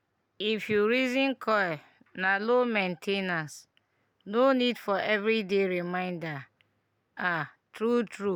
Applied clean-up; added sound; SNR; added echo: none; none; none; none.